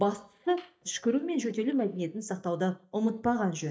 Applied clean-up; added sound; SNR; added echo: neural mask model DeepFilterNet 3.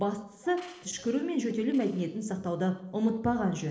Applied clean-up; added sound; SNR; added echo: neural separator model SepFormer DNS4.